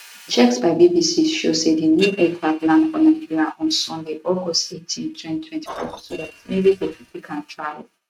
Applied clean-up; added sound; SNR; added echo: neural mask model RNNoise.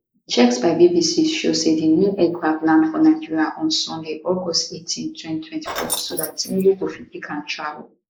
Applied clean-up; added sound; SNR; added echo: neural mask model Resemble Enhance denoiser.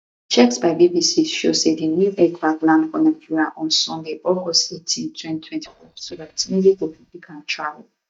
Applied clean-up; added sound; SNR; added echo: neural mask model DeepFilterNet 3.